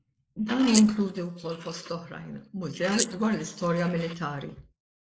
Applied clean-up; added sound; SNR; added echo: neural mask model Resemble Enhance denoiser.